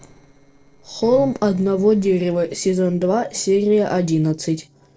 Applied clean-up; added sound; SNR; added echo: neural separator model SepFormer DNS4.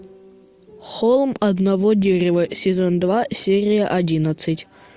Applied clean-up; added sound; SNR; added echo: none; none; none; none.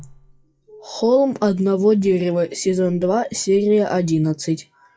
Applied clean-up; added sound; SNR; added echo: classical method WPE with log-MMSE.